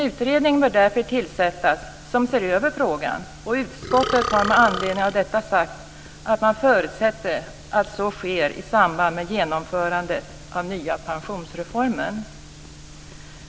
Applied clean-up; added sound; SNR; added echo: none; Burping, eructation; 5 dB; none.